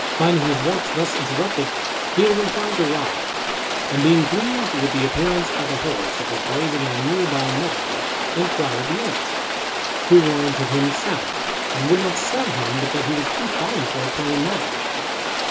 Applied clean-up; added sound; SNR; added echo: none; Rain; 1 dB; reverberation time 0.2 s.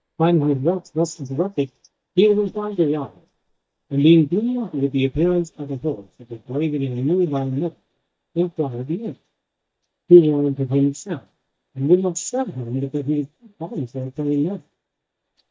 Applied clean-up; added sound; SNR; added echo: neural mask model DeepFilterNet 3.